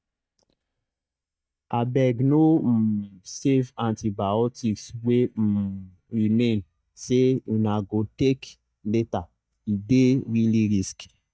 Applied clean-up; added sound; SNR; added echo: neural mask model DeepFilterNet 3.